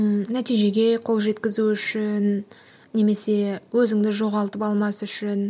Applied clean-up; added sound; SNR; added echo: none; none; none; none.